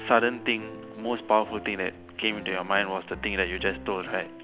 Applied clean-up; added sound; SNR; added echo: none; Piano; 14 dB; none.